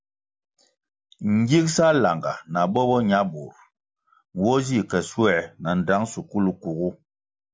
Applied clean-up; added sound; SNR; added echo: none; none; none; none.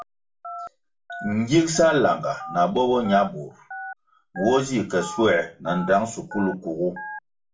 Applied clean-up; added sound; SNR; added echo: none; Telephone; 15 dB; reverberation time 0.2 s.